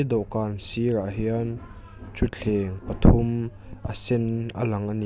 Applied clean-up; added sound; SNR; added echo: none; none; none; none.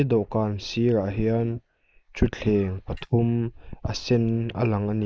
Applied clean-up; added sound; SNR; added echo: neural mask model Resemble Enhance denoiser.